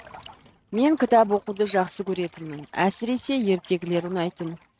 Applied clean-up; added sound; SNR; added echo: neural mask model RNNoise.